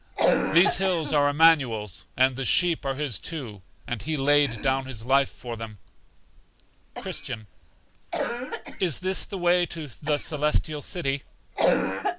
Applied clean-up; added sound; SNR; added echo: none; Cough; 6 dB; none.